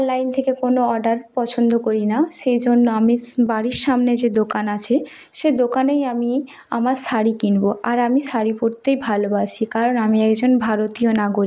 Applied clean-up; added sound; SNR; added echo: none; none; none; none.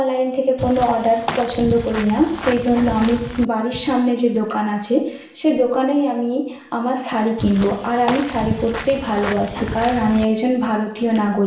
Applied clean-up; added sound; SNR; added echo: none; Walk, footsteps / Bird vocalization, bird call, bird song; 9 dB; reverberation time 0.7 s.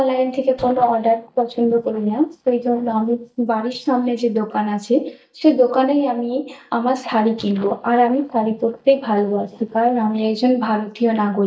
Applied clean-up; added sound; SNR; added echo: neural mask model DeepFilterNet 3.